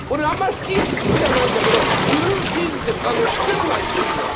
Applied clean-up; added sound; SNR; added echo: none; Waves, surf; -2 dB; none.